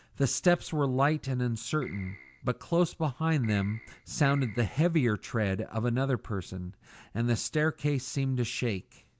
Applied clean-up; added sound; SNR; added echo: none; Keyboard (musical); 18 dB; none.